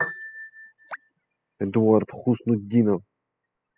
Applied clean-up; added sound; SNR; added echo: classical method spectral subtraction.